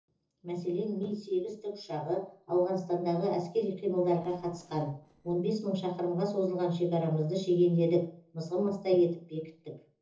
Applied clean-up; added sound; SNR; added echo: neural separator model SepFormer DNS4.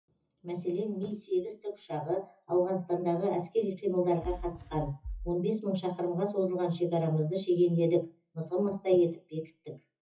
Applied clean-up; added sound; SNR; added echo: classical method WPE with log-MMSE.